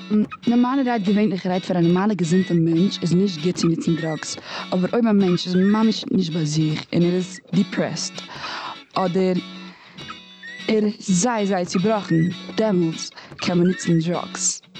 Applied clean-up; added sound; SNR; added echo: none; Car + Guitar; 17 dB; none.